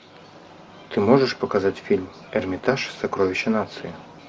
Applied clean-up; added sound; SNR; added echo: none; none; none; none.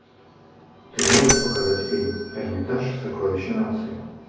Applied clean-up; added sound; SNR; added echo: none; Bell / Mechanisms; 2 dB; reverberation time 1.3 s.